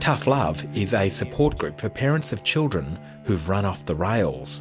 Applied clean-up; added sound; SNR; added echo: none; Bowed string instrument; 15 dB; none.